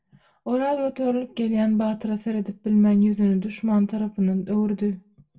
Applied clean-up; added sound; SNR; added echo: none; none; none; reverberation time 0.2 s.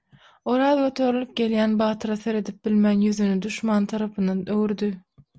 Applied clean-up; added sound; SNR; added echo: none; none; none; none.